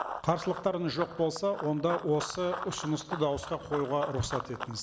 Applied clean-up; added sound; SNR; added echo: none; Run; 10 dB; none.